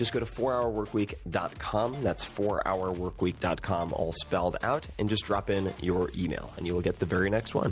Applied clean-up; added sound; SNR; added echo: none; none; none; none.